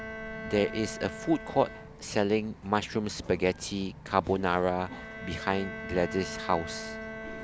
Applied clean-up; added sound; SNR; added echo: none; Bird vocalization, bird call, bird song + Bowed string instrument; 11 dB; none.